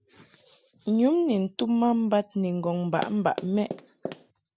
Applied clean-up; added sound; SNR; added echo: none; Run; 11 dB; none.